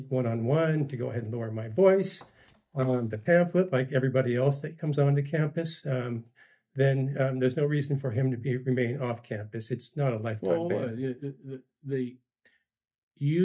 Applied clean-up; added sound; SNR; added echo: neural mask model DeepFilterNet 3.